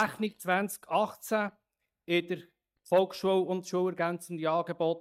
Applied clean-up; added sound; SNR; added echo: neural mask model DeepFilterNet 3.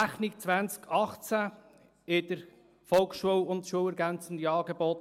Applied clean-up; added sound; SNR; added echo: none; none; none; none.